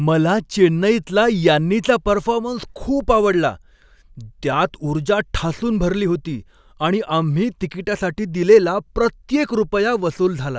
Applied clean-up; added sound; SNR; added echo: none; none; none; none.